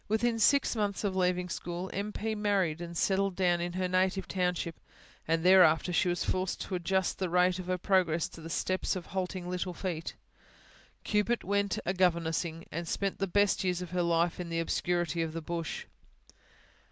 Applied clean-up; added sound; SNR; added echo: none; none; none; none.